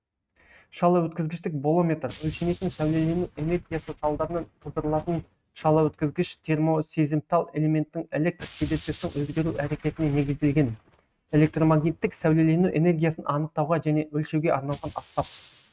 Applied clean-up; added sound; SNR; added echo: neural mask model RNNoise.